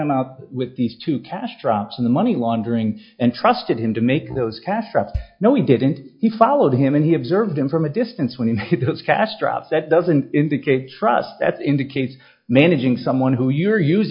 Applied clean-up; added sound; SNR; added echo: classical method log-MMSE.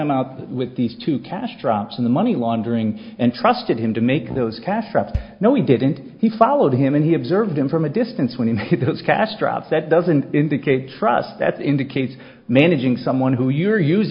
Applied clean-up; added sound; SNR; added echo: none; Bass drum; 16 dB; none.